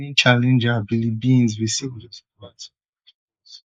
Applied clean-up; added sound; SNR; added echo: neural mask model Resemble Enhance denoiser.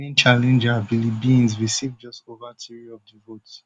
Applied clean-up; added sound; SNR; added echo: none; none; none; none.